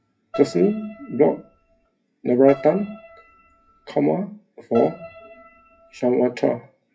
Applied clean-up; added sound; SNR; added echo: classical method WPE with log-MMSE.